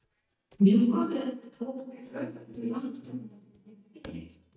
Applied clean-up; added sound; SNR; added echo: neural mask model DeepFilterNet 3.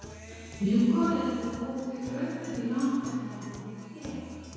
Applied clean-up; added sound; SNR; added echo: none; Guitar; 14 dB; reverberation time 1.9 s.